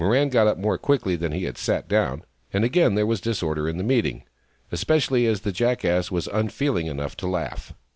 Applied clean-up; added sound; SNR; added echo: none; none; none; none.